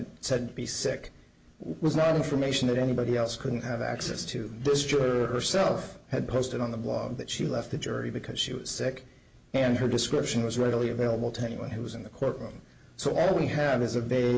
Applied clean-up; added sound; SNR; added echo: none; none; none; none.